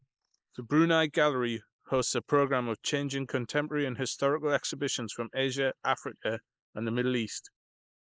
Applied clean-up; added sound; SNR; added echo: neural mask model Resemble Enhance denoiser.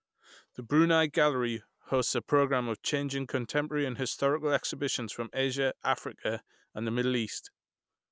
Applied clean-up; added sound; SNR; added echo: none; none; none; none.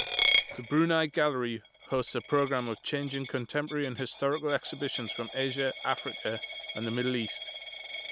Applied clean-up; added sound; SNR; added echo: none; Coin (dropping); 4 dB; none.